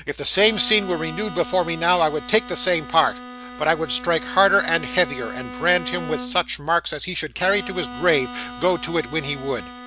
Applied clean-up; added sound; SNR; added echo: none; Bowed string instrument; 13 dB; none.